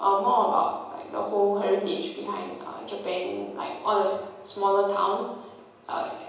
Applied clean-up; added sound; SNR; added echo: none; none; none; reverberation time 1.0 s.